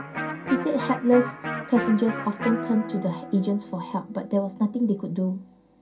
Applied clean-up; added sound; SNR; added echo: none; Electric guitar; 9 dB; reverberation time 0.3 s.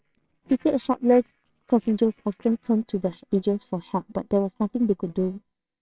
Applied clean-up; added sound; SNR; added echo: neural separator model SepFormer WHAMR!.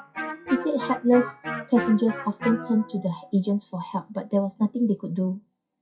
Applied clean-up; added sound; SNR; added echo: classical method WPE with log-MMSE.